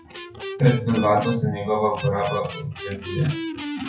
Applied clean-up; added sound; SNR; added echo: classical method WPE with log-MMSE.